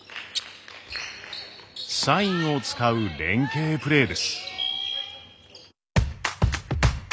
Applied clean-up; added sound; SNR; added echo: none; none; none; none.